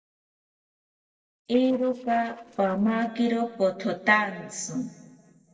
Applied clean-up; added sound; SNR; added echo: neural separator model SepFormer DNS4.